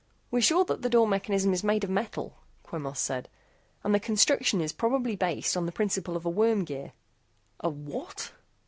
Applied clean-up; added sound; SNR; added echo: none; none; none; none.